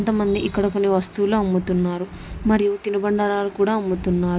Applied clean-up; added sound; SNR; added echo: none; none; none; none.